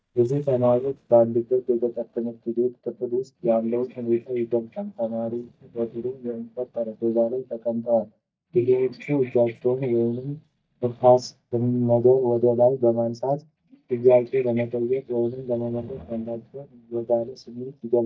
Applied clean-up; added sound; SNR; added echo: neural mask model DeepFilterNet 3.